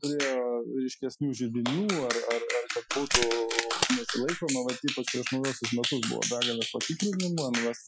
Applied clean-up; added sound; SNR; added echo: classical method Wiener filter.